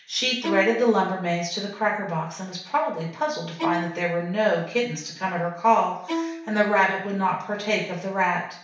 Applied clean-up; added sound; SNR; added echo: none; Bowed string instrument; 9 dB; reverberation time 0.6 s.